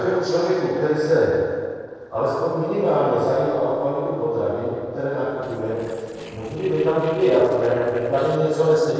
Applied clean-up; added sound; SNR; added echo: neural separator model SepFormer DNS4.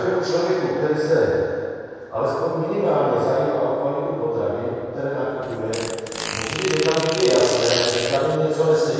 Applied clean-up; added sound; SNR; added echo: none; Fart; 7 dB; reverberation time 2.2 s.